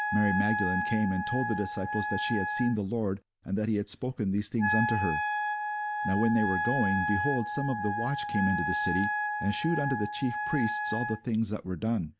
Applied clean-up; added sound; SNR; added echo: none; Wind instrument, woodwind instrument; 3 dB; none.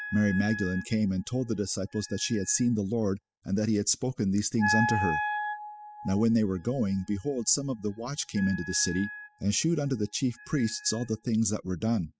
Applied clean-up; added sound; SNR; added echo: classical method spectral subtraction.